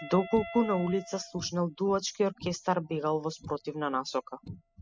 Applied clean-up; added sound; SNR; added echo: classical method spectral subtraction.